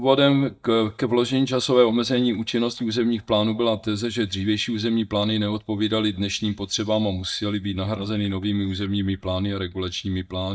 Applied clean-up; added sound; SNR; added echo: neural mask model DeepFilterNet 3.